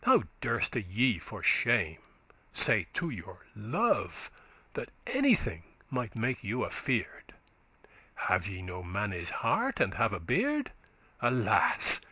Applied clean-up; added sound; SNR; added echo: none; none; none; none.